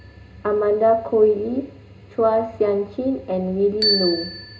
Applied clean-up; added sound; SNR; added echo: none; Bicycle bell; 10 dB; reverberation time 0.2 s.